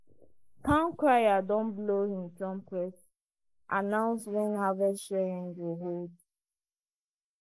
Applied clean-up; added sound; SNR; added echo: neural mask model Resemble Enhance denoiser.